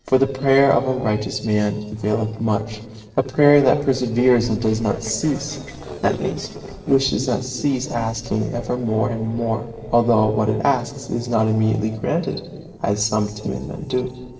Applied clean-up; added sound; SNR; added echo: neural separator model SepFormer DNS4.